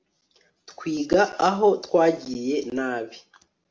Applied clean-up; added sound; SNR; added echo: none; none; none; none.